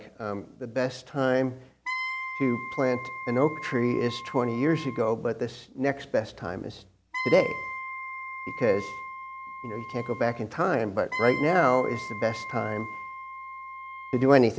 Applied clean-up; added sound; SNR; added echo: none; Wind instrument, woodwind instrument; 9 dB; none.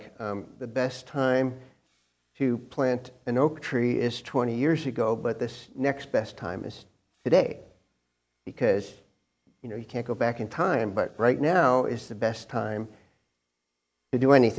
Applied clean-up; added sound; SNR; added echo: neural mask model Resemble Enhance denoiser.